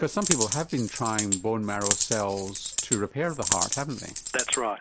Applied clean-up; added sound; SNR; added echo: none; Coin (dropping); 1 dB; none.